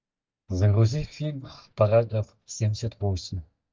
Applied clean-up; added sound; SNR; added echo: neural mask model DeepFilterNet 3.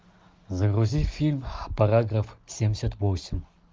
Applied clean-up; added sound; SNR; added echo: none; none; none; none.